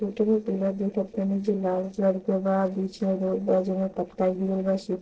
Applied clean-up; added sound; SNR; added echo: neural separator model SepFormer DNS4.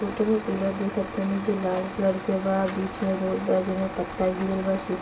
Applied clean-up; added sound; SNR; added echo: none; Truck; 9 dB; reverberation time 0.1 s.